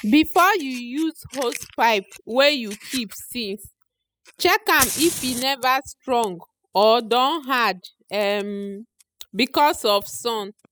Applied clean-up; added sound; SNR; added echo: classical method spectral subtraction.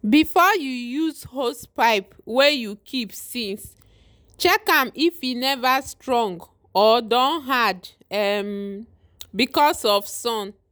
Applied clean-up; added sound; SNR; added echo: none; none; none; none.